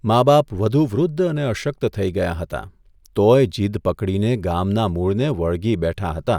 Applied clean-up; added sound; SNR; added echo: none; none; none; none.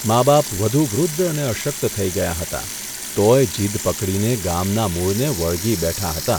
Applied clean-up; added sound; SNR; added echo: none; Sink (filling or washing) / Water tap, faucet; 9 dB; none.